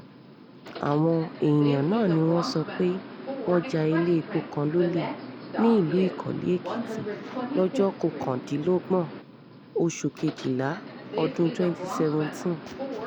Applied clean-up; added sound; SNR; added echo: none; Subway, metro, underground; 9 dB; none.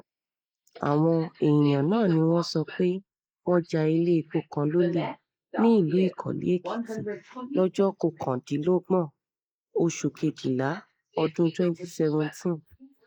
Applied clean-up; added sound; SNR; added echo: neural mask model Resemble Enhance denoiser.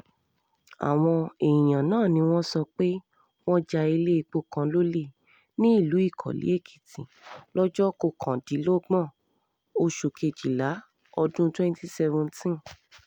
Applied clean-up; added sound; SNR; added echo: none; none; none; none.